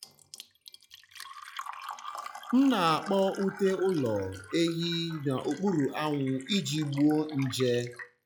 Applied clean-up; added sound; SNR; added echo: classical method log-MMSE.